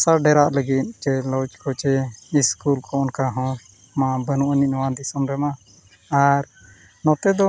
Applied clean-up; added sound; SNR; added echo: none; none; none; none.